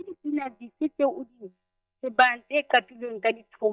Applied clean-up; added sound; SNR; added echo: neural mask model DeepFilterNet 3.